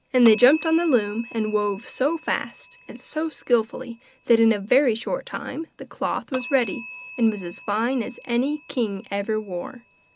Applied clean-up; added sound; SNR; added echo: none; Bell; 14 dB; none.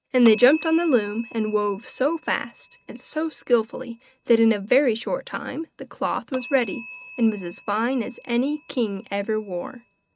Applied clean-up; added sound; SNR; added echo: neural mask model RNNoise.